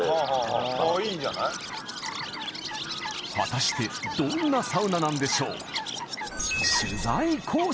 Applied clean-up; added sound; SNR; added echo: none; Chirp, tweet; 7 dB; none.